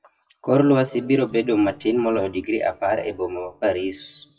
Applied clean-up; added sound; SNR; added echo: classical method WPE with log-MMSE.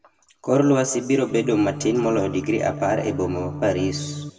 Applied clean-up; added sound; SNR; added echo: none; Organ; 9 dB; reverberation time 0.9 s.